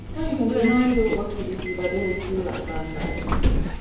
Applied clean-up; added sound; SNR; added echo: none; Subway, metro, underground; -1 dB; reverberation time 1.0 s.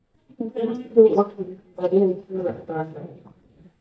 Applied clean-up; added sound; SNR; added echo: neural mask model DeepFilterNet 3.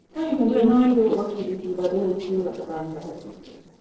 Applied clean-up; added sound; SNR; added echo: neural separator model SepFormer DNS4.